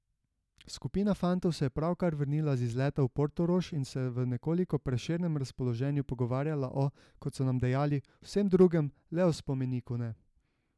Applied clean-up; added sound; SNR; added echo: none; none; none; none.